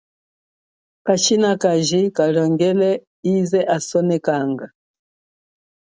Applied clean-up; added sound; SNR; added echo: none; none; none; none.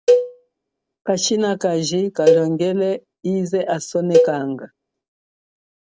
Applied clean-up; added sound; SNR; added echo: none; Cowbell; 0 dB; none.